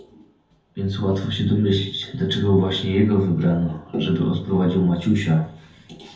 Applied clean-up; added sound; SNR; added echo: none; none; none; reverberation time 0.5 s.